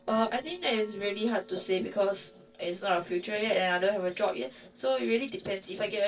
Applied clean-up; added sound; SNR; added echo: neural separator model SepFormer DNS4.